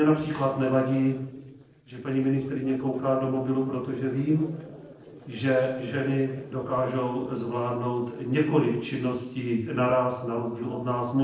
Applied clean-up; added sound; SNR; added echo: neural separator model SepFormer DNS4.